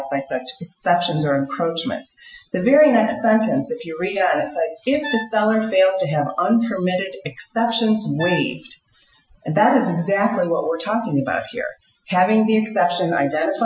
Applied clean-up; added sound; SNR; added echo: classical method Wiener filter.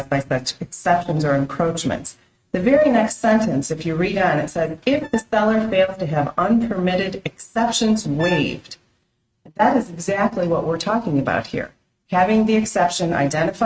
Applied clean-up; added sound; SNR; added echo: neural mask model RNNoise.